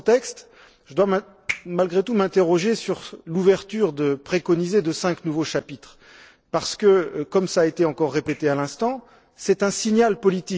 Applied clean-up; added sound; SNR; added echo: neural separator model SepFormer DNS4.